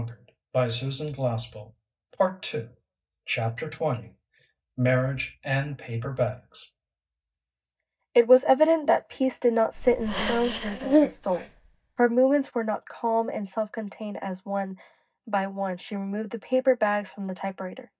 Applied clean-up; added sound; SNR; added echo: neural mask model DeepFilterNet 3.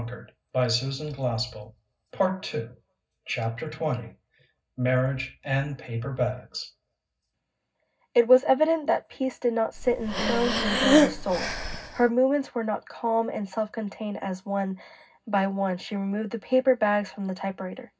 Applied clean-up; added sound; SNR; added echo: none; Breathing; -2 dB; reverberation time 0.4 s.